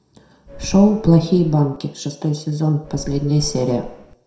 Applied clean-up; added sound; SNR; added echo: none; Subway, metro, underground / Doorbell; 14 dB; reverberation time 0.5 s.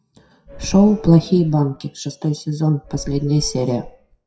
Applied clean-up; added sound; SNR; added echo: classical method WPE with log-MMSE.